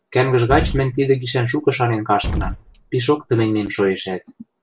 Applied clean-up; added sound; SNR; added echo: none; Explosion; 8 dB; none.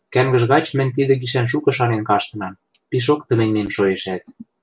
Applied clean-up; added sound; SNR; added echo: none; none; none; none.